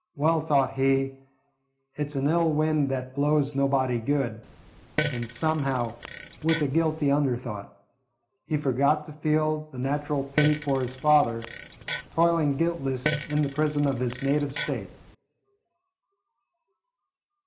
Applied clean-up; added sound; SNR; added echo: none; Fart; 8 dB; reverberation time 0.4 s.